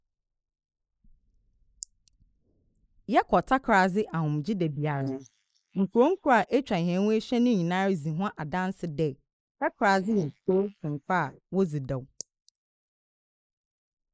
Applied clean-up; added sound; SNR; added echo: neural mask model Resemble Enhance denoiser.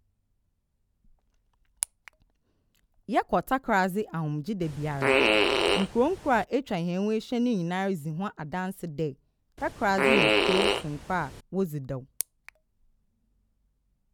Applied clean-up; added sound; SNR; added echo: none; Fart; -5 dB; none.